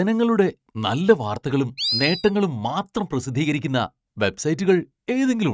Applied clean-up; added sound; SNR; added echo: neural mask model RNNoise.